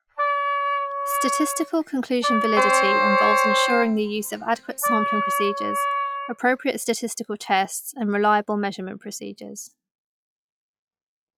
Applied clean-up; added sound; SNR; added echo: classical method log-MMSE.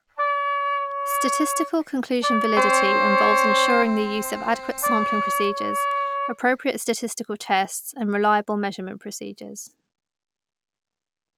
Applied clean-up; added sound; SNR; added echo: none; Wind instrument, woodwind instrument + Keyboard (musical); -3 dB; none.